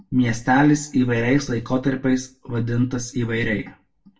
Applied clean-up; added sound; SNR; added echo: none; none; none; reverberation time 0.2 s.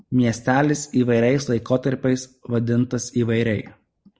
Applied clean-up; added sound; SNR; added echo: none; none; none; none.